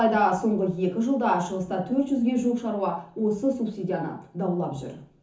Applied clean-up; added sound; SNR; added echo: none; none; none; reverberation time 0.9 s.